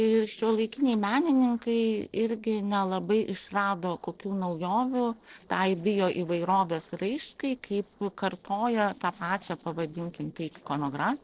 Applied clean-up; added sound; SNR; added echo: neural separator model SepFormer DNS4.